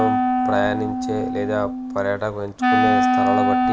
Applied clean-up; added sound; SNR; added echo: none; Wind instrument, woodwind instrument; -5 dB; none.